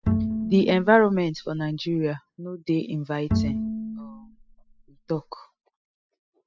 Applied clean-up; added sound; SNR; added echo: classical method spectral subtraction.